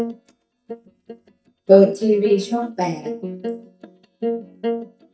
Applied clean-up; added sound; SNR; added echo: neural mask model DeepFilterNet 3.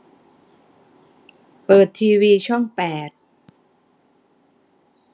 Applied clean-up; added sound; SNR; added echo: none; none; none; none.